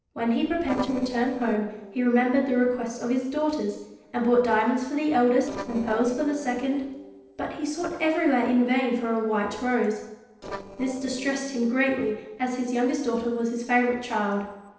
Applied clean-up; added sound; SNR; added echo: neural separator model SepFormer DNS4.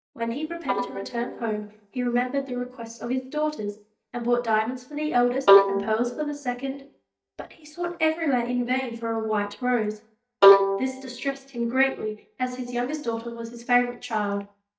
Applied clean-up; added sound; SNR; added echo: neural mask model DeepFilterNet 3.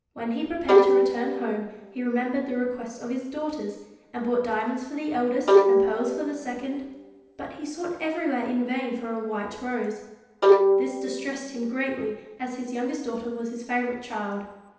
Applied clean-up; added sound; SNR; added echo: none; Bowed string instrument; -4 dB; reverberation time 0.9 s.